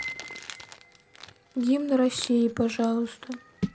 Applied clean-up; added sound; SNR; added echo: none; Piano + Crumpling, crinkling; 12 dB; none.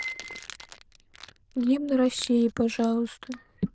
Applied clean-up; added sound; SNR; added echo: neural diffusion model UNIVERSE++.